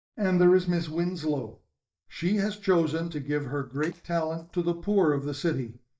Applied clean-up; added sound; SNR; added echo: neural mask model DeepFilterNet 3.